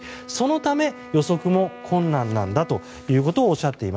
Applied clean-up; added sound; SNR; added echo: none; Wind instrument, woodwind instrument; 19 dB; none.